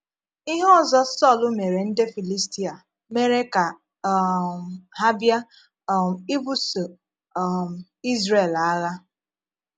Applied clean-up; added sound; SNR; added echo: none; none; none; none.